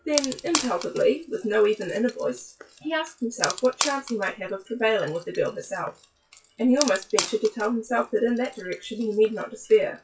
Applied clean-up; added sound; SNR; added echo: classical method WPE with log-MMSE.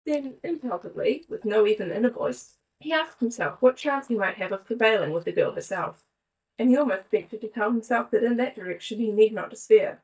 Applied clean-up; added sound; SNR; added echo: neural mask model DeepFilterNet 3.